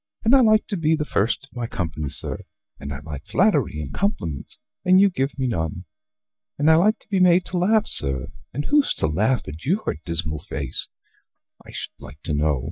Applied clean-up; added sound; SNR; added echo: neural mask model DeepFilterNet 3.